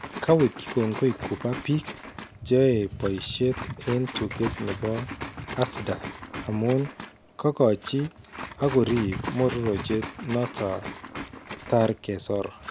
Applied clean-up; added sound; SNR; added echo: none; Liquid; 12 dB; none.